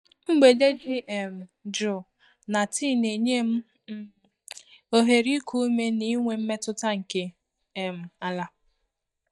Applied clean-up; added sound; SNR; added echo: neural mask model DeepFilterNet 3.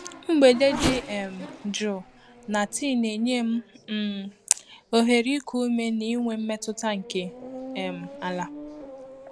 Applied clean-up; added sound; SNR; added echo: none; Race car, auto racing / Accelerating, revving, vroom; 12 dB; none.